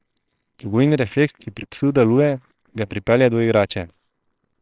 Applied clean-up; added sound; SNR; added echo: neural separator model SepFormer WHAMR!.